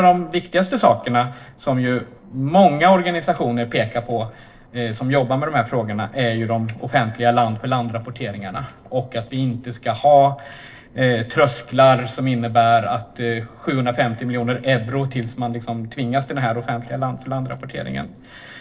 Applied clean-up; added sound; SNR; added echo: neural separator model SepFormer DNS4.